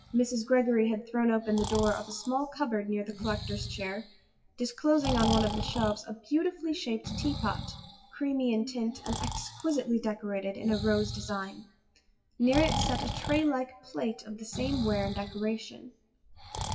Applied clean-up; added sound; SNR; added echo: classical method WPE with log-MMSE.